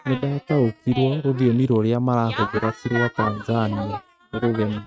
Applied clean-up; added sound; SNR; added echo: neural mask model RNNoise.